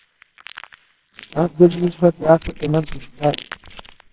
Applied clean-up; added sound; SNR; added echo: neural separator model SepFormer WHAMR!.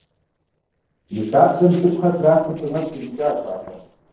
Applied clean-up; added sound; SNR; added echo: neural separator model SepFormer DNS4.